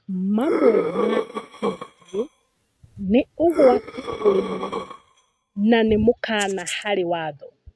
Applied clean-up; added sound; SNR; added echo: neural mask model RNNoise.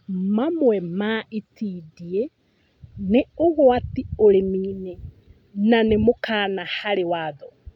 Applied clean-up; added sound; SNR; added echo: none; none; none; none.